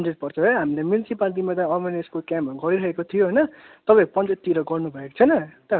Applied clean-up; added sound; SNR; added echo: none; none; none; none.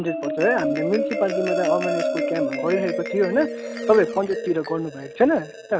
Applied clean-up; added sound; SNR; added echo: none; Marimba, xylophone; 4 dB; none.